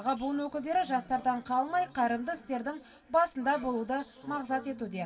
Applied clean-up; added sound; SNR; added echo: none; none; none; reverberation time 2.0 s.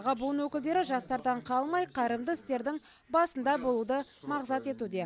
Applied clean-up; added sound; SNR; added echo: none; none; none; none.